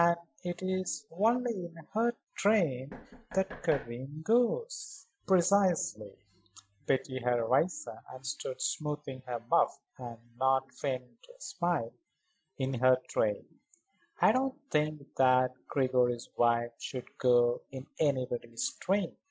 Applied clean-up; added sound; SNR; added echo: classical method Wiener filter.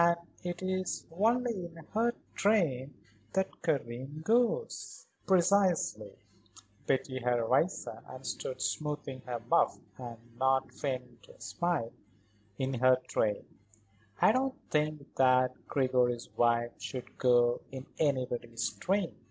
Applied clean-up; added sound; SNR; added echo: none; none; none; none.